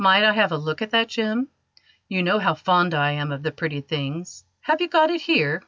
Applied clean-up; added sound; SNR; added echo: none; none; none; none.